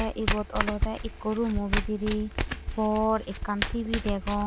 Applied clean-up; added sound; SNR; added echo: none; Domestic sounds, home sounds; 1 dB; none.